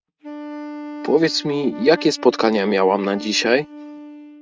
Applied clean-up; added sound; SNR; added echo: neural mask model RNNoise.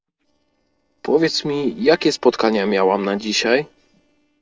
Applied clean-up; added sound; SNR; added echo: neural separator model SepFormer DNS4.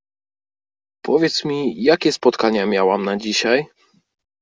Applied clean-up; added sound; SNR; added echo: none; none; none; none.